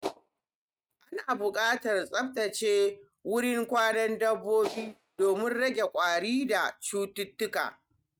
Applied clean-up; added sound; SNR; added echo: neural mask model RNNoise.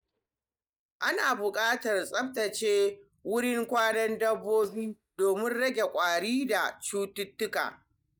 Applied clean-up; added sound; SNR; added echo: neural mask model DeepFilterNet 3.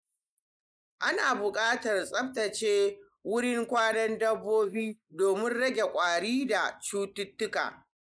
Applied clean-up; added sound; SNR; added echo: neural mask model Resemble Enhance denoiser.